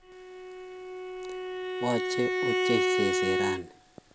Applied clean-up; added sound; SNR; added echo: none; Bowed string instrument; -5 dB; none.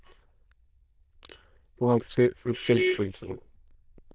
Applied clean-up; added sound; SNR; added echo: neural diffusion model UNIVERSE++.